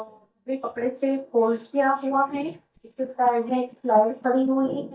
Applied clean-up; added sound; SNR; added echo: neural mask model DeepFilterNet 3.